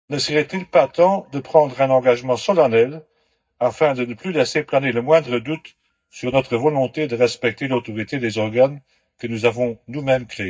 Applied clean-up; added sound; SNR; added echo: neural mask model DeepFilterNet 3.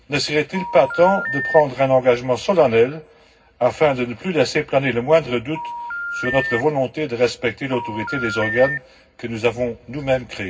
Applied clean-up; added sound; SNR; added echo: none; Telephone; 7 dB; reverberation time 0.4 s.